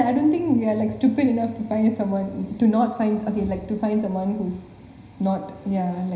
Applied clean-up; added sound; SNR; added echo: none; none; none; reverberation time 0.9 s.